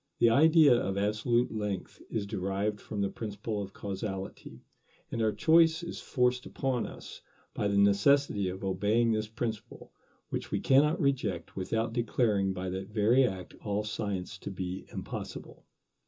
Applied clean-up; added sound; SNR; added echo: none; none; none; reverberation time 0.2 s.